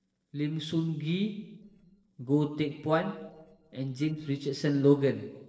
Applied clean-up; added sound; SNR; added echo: neural separator model SepFormer DNS4.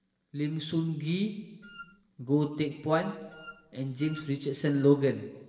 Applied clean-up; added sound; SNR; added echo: none; Wind instrument, woodwind instrument; 19 dB; reverberation time 1.2 s.